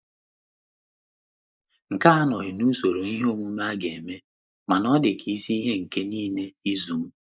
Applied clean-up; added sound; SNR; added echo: neural mask model Resemble Enhance denoiser.